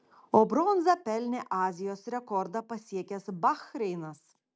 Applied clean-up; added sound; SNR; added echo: none; none; none; none.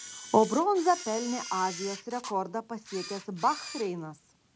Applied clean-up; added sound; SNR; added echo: none; Camera; 13 dB; none.